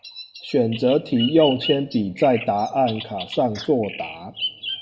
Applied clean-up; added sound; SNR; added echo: none; Bird vocalization, bird call, bird song; 12 dB; reverberation time 0.9 s.